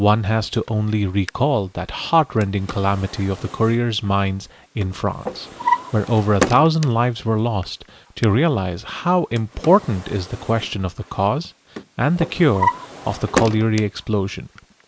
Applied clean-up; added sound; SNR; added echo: none; Drawer open or close; 10 dB; none.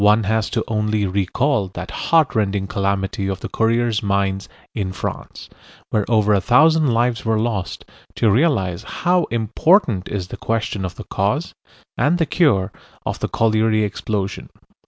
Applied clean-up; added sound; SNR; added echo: none; none; none; none.